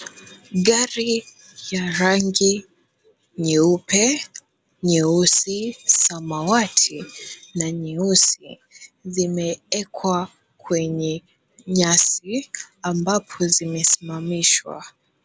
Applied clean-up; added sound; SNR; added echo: none; none; none; none.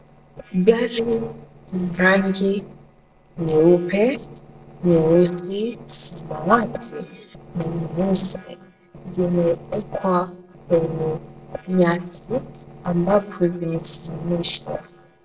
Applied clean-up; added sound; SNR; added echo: neural separator model SepFormer DNS4.